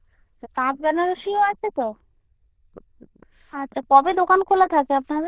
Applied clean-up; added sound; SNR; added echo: neural diffusion model UNIVERSE++.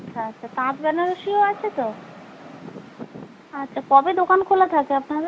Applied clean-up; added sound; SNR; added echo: none; Rain; 19 dB; none.